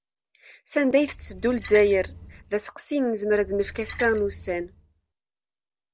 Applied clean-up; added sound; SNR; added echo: none; Splash, splatter; 15 dB; none.